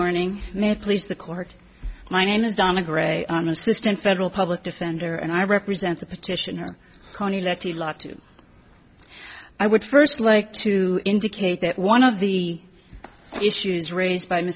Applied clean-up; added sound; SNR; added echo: none; none; none; none.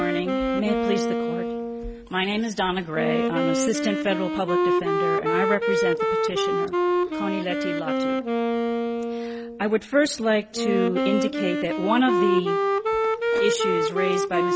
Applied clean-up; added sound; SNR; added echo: none; Wind instrument, woodwind instrument; -3 dB; none.